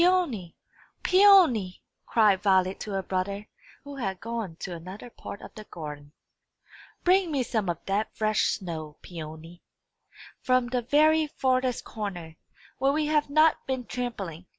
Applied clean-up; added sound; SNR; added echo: none; none; none; none.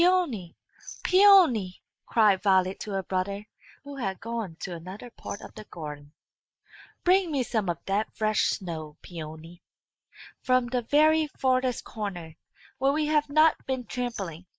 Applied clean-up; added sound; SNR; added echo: neural mask model Resemble Enhance denoiser.